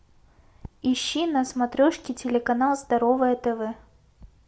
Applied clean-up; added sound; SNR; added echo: none; none; none; none.